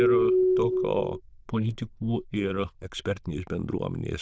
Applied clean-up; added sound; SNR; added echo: neural diffusion model UNIVERSE++.